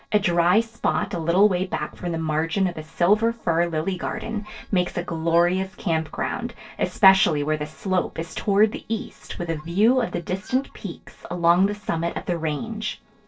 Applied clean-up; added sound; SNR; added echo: neural separator model SepFormer DNS4.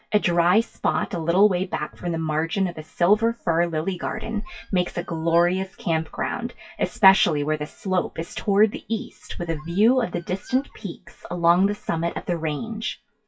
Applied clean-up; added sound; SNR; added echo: classical method WPE with log-MMSE.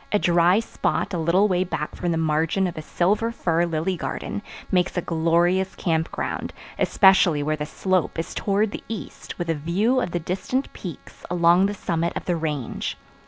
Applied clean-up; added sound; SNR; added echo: none; none; none; none.